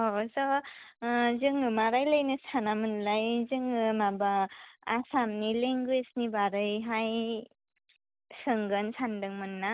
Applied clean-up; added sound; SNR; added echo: none; none; none; none.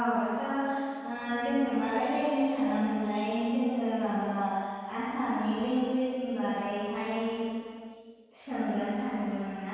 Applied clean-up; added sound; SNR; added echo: none; none; none; reverberation time 2.1 s.